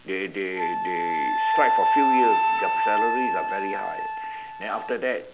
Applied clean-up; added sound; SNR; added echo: none; Wind instrument, woodwind instrument; -5 dB; none.